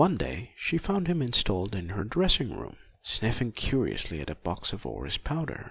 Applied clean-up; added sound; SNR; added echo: none; none; none; none.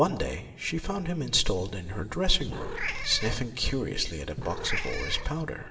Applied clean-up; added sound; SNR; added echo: none; Meow / Purr; 5 dB; reverberation time 2.1 s.